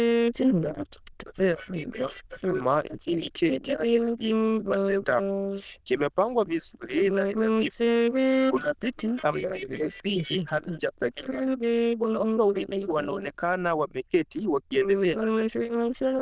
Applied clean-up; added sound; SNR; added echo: neural diffusion model UNIVERSE++.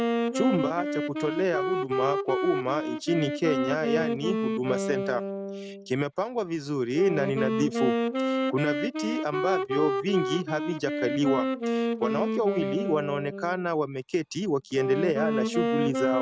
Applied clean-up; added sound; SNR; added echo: neural mask model RNNoise.